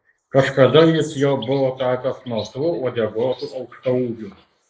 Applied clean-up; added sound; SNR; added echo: neural mask model Resemble Enhance denoiser.